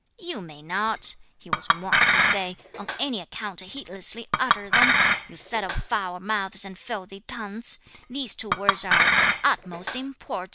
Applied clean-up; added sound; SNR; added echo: none; Chink, clink; -5 dB; none.